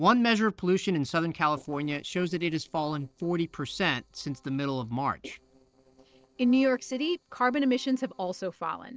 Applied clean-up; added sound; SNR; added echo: neural separator model SepFormer DNS4.